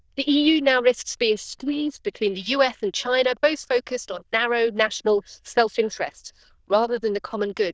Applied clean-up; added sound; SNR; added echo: neural diffusion model UNIVERSE++.